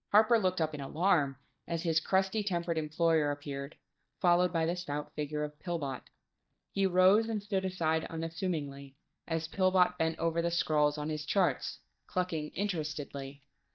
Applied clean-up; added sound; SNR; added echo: neural mask model DeepFilterNet 3.